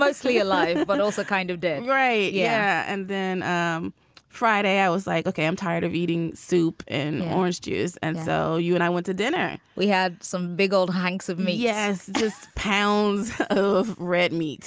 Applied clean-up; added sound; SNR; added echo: none; none; none; none.